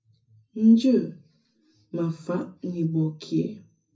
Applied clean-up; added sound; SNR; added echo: none; none; none; reverberation time 0.4 s.